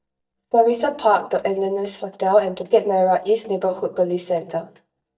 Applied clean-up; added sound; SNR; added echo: neural mask model DeepFilterNet 3.